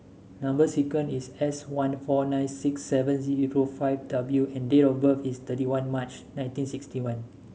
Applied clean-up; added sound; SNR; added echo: none; none; none; none.